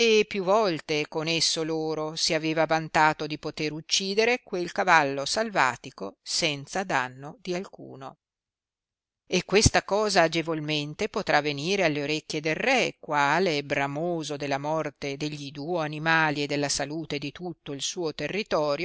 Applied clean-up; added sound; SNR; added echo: none; none; none; none.